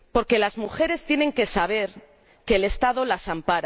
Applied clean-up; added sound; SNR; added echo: none; none; none; none.